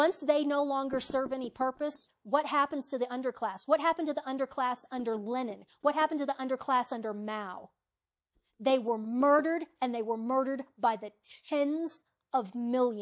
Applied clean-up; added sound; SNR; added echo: neural mask model DeepFilterNet 3.